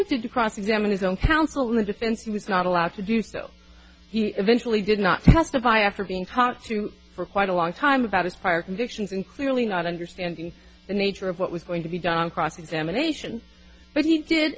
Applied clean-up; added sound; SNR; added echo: none; none; none; none.